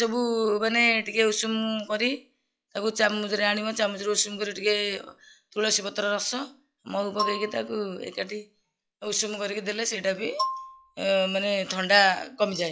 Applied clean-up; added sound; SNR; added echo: classical method log-MMSE.